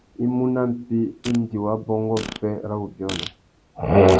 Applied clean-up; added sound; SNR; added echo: none; Fart; 16 dB; none.